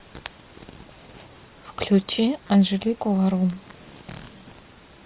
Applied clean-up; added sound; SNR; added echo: none; none; none; none.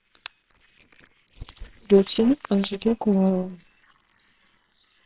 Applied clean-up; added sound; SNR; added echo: neural separator model SepFormer WHAMR!.